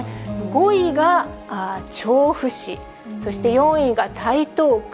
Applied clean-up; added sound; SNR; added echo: none; none; none; none.